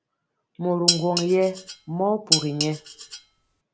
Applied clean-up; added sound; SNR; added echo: none; Dishes, pots, and pans; 2 dB; none.